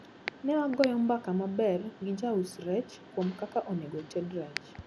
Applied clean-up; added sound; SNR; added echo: none; Mechanisms; 20 dB; none.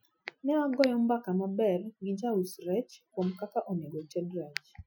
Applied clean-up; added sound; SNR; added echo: classical method Wiener filter.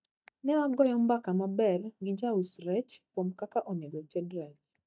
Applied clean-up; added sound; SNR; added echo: neural mask model DeepFilterNet 3.